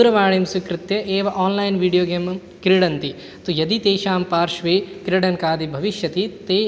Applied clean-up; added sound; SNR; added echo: none; none; none; none.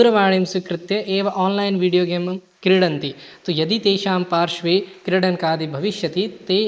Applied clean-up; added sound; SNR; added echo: neural mask model Resemble Enhance denoiser.